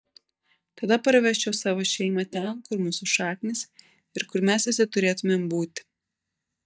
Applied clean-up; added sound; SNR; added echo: neural mask model DeepFilterNet 3.